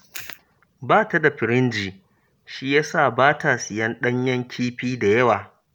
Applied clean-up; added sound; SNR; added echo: none; none; none; none.